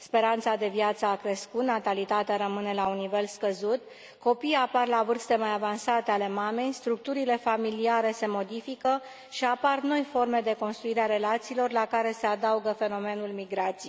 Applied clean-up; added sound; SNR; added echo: none; none; none; none.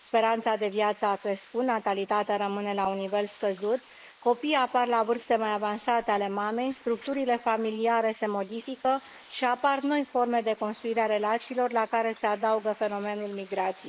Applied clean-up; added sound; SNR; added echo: neural mask model Resemble Enhance denoiser.